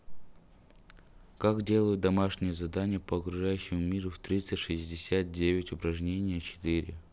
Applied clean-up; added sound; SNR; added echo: none; none; none; none.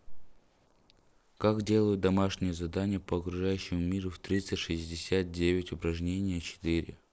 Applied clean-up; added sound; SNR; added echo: neural mask model Resemble Enhance denoiser.